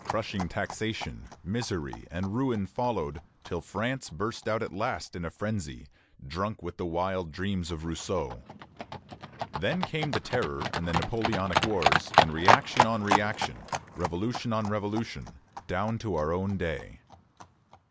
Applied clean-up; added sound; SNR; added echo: none; Livestock, farm animals, working animals; 1 dB; none.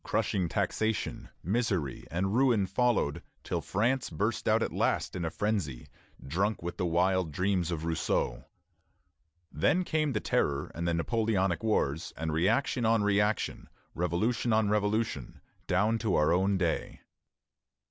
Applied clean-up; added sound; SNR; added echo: none; none; none; none.